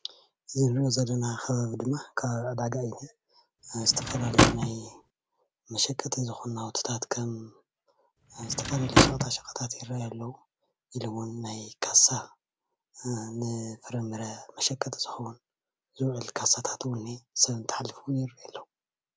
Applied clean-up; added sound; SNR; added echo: none; Drawer open or close / Wood; -5 dB; none.